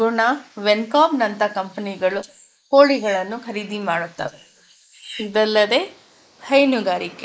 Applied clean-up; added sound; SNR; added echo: neural mask model Resemble Enhance denoiser.